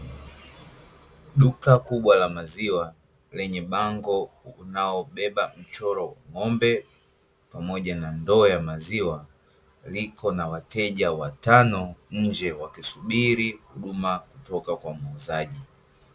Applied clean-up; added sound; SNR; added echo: none; none; none; none.